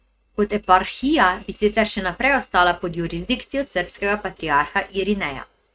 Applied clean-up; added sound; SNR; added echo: neural mask model RNNoise.